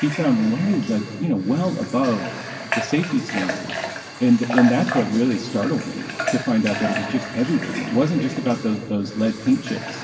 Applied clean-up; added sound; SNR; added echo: none; Water tap, faucet / Water; 9 dB; reverberation time 2.1 s.